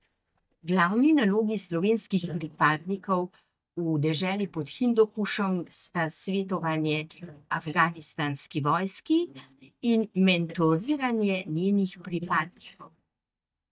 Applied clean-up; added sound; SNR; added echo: neural mask model DeepFilterNet 3.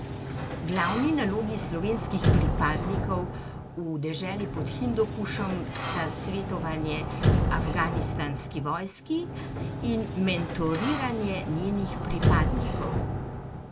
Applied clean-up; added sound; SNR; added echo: none; Sliding door; -1 dB; none.